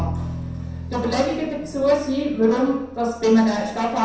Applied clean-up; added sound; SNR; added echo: none; Bowed string instrument; 11 dB; reverberation time 0.7 s.